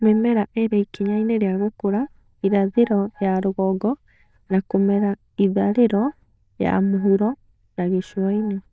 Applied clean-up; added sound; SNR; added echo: neural diffusion model UNIVERSE++.